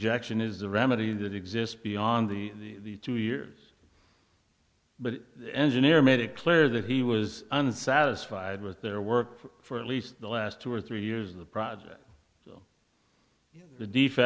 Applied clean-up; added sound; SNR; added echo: none; none; none; none.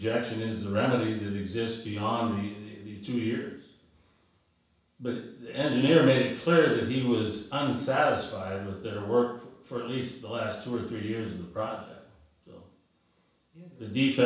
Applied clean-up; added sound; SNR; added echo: none; none; none; reverberation time 0.7 s.